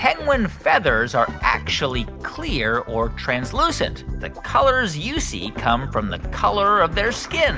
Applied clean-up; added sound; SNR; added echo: none; none; none; none.